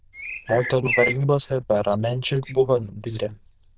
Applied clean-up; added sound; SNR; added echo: neural diffusion model UNIVERSE++.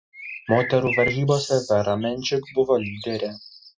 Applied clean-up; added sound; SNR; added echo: classical method Wiener filter.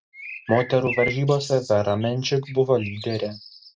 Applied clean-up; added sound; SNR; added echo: neural mask model RNNoise.